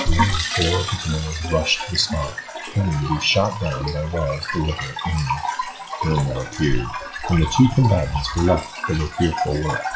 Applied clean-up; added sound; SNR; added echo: classical method log-MMSE.